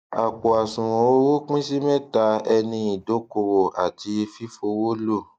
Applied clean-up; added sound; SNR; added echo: neural mask model Resemble Enhance denoiser.